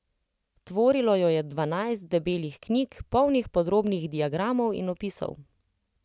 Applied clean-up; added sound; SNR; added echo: none; none; none; none.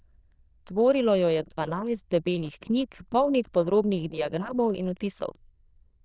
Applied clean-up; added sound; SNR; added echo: neural diffusion model UNIVERSE++.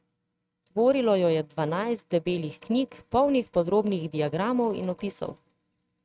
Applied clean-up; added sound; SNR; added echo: neural mask model RNNoise.